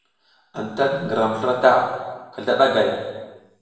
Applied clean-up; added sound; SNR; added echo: none; none; none; reverberation time 1.2 s.